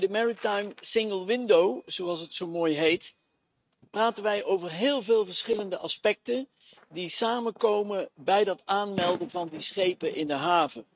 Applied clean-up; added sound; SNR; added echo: neural mask model RNNoise.